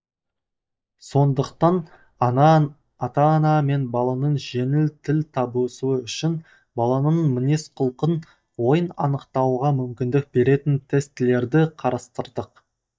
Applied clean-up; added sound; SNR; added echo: neural mask model DeepFilterNet 3.